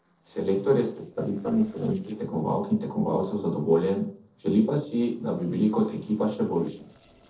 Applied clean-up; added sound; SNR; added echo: neural separator model SepFormer DNS4.